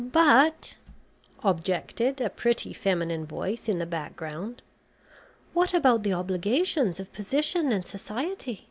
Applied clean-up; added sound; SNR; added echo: none; none; none; none.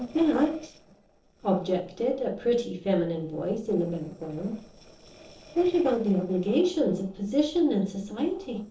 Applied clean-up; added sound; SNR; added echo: neural separator model SepFormer DNS4.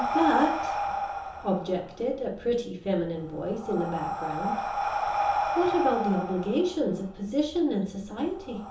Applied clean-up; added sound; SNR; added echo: none; Breathing; 3 dB; reverberation time 1.2 s.